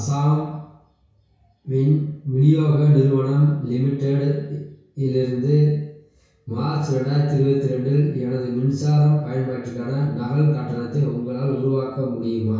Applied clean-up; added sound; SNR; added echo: none; none; none; reverberation time 0.6 s.